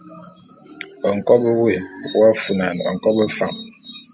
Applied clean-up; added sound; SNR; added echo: none; none; none; none.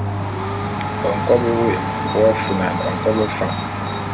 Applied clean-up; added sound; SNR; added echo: none; Domestic sounds, home sounds; 2 dB; none.